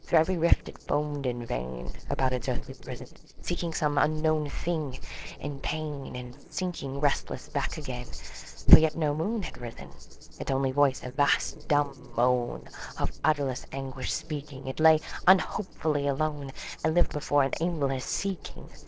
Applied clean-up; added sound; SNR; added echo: neural separator model SepFormer DNS4.